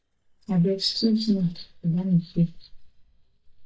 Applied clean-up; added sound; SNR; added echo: neural mask model DeepFilterNet 3.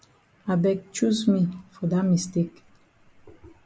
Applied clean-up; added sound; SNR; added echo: none; none; none; none.